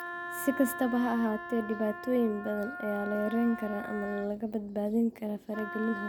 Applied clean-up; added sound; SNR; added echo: none; Wind instrument, woodwind instrument; 10 dB; none.